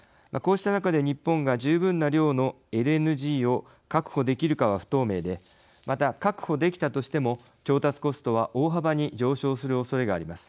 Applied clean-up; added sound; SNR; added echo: none; none; none; none.